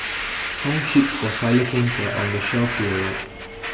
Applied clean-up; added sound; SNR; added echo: none; Domestic sounds, home sounds; 5 dB; reverberation time 2.8 s.